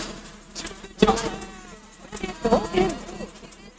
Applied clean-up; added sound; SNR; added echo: neural mask model RNNoise.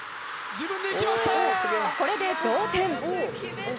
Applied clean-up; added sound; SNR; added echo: none; none; none; none.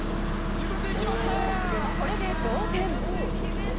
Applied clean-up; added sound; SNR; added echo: none; Engine starting; -4 dB; none.